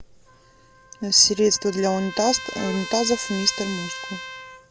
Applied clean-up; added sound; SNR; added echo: none; Bowed string instrument + Trumpet; 12 dB; none.